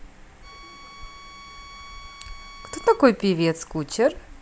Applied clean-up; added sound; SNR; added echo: none; Bowed string instrument; 19 dB; none.